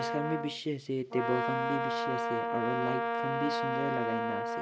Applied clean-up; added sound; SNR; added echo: none; Brass instrument; -3 dB; none.